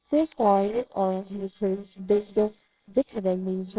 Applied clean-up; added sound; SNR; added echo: neural separator model SepFormer WHAMR!.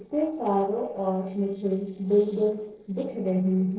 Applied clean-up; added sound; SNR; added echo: neural separator model SepFormer DNS4.